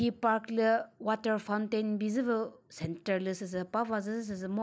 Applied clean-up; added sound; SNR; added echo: none; none; none; none.